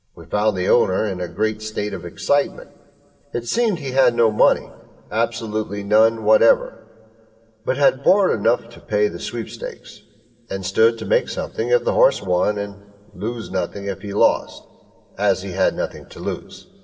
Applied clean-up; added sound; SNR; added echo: none; none; none; reverberation time 2.3 s.